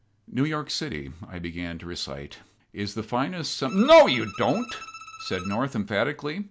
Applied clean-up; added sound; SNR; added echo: none; Bowed string instrument; 16 dB; none.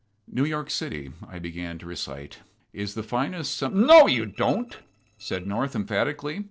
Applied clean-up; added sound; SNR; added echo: neural separator model SepFormer DNS4.